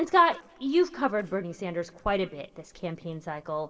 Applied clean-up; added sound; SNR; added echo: neural separator model SepFormer DNS4.